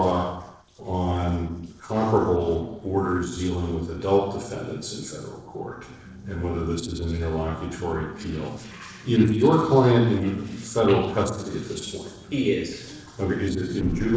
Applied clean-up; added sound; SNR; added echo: neural separator model SepFormer DNS4.